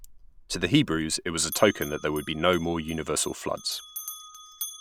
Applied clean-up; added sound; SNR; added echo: none; Bell; 15 dB; none.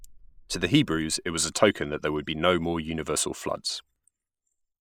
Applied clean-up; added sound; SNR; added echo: neural mask model Resemble Enhance denoiser.